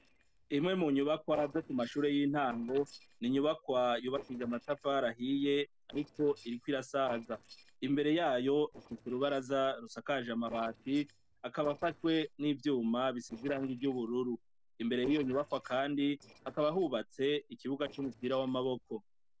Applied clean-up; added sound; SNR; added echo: neural separator model SepFormer DNS4.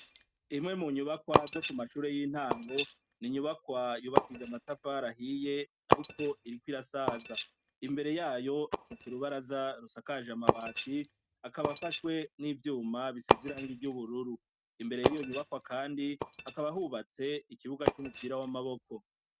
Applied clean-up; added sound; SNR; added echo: neural mask model RNNoise.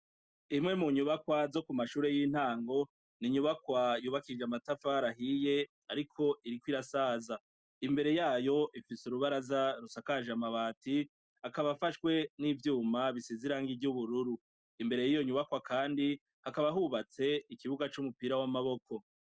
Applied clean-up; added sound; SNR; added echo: none; none; none; none.